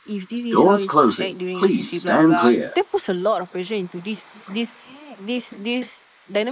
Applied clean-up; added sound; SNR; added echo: neural mask model Resemble Enhance denoiser.